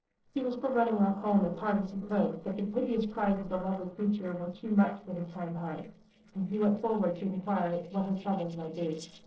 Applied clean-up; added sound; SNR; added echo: neural separator model SepFormer DNS4.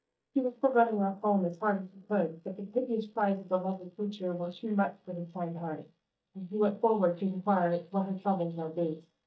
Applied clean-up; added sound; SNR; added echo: neural mask model DeepFilterNet 3.